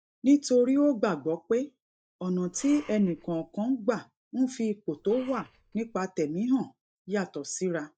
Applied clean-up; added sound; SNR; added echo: neural mask model DeepFilterNet 3.